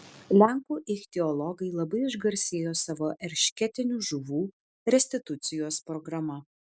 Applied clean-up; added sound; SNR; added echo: none; none; none; none.